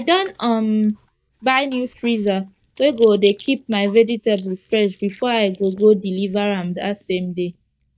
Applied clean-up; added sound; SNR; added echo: neural mask model DeepFilterNet 3.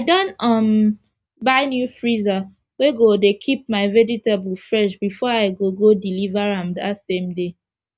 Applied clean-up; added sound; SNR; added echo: none; none; none; none.